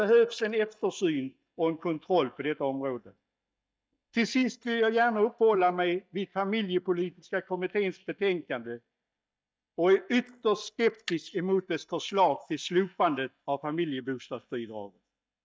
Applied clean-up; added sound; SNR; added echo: neural mask model DeepFilterNet 3.